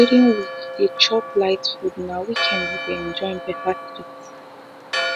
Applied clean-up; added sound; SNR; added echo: none; Church bell; 7 dB; none.